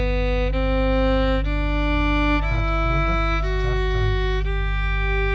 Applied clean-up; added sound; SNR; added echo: none; Bowed string instrument; 3 dB; none.